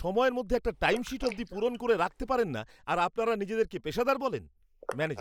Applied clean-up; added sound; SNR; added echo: neural mask model Resemble Enhance denoiser.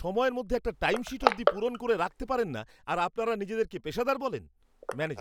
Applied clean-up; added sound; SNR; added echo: none; Crushing; 5 dB; none.